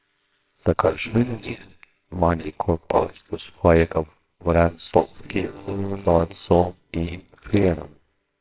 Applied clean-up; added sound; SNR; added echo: neural separator model SepFormer WHAMR!.